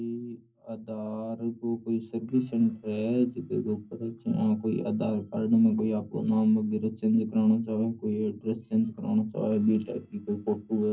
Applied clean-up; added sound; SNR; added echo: neural separator model SepFormer DNS4.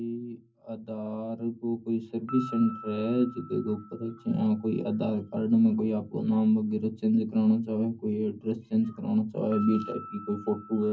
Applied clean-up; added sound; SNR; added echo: none; Piano; 19 dB; reverberation time 0.3 s.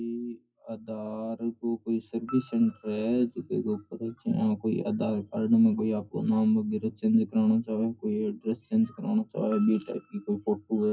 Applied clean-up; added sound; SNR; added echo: classical method WPE with log-MMSE.